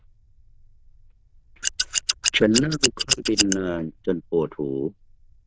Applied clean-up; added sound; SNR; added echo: neural diffusion model UNIVERSE++.